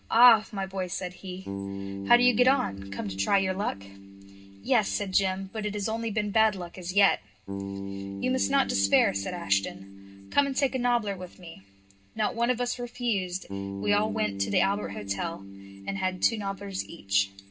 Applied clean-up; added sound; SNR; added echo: none; Bass guitar; 10 dB; reverberation time 0.2 s.